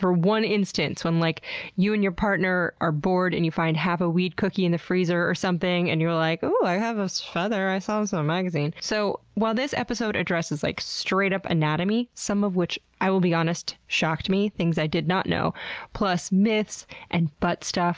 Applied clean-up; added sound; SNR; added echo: none; none; none; none.